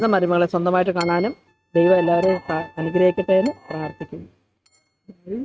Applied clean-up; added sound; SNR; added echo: neural mask model RNNoise.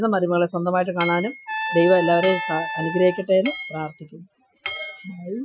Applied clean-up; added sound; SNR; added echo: classical method Wiener filter.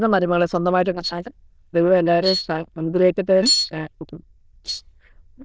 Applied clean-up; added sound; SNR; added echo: neural diffusion model UNIVERSE++.